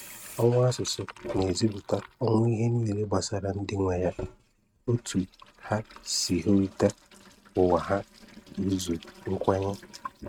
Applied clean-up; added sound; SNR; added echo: neural mask model RNNoise.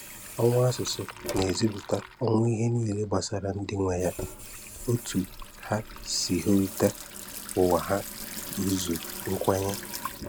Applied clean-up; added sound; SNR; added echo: none; Sink (filling or washing) / Water tap, faucet; 11 dB; none.